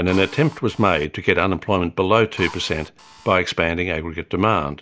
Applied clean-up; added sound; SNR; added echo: none; Drill; 19 dB; none.